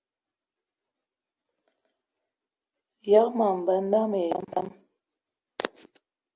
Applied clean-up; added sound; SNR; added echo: none; none; none; none.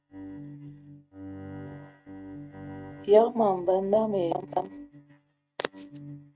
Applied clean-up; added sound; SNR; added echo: neural mask model RNNoise.